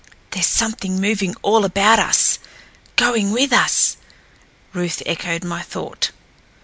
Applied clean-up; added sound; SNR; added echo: none; none; none; none.